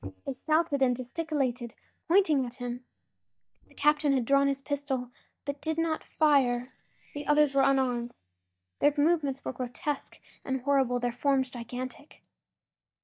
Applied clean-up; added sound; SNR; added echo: neural mask model DeepFilterNet 3.